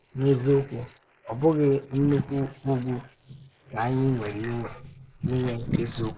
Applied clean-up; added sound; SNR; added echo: neural mask model Resemble Enhance denoiser.